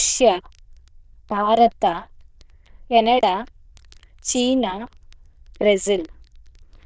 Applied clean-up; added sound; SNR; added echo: neural diffusion model UNIVERSE++.